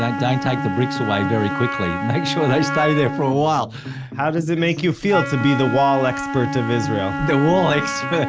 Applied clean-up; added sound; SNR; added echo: none; Wind instrument, woodwind instrument; 6 dB; none.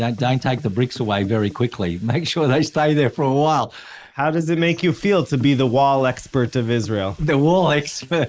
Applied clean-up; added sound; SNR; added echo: neural mask model Resemble Enhance denoiser.